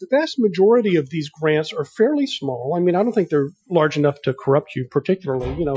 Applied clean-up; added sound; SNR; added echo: classical method Wiener filter.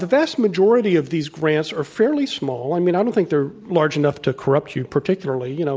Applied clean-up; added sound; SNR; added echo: none; none; none; none.